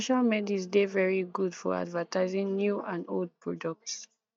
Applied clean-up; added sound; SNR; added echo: neural mask model DeepFilterNet 3.